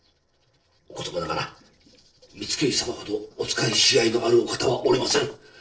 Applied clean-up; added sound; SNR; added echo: neural separator model SepFormer DNS4.